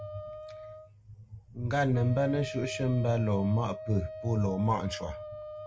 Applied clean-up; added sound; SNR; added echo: none; Wind instrument, woodwind instrument; 12 dB; none.